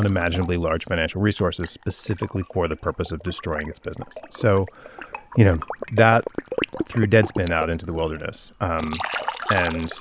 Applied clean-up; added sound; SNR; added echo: none; Liquid; 10 dB; none.